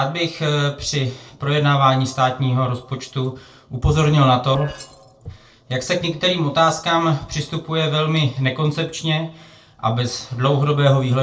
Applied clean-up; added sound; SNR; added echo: neural separator model SepFormer DNS4.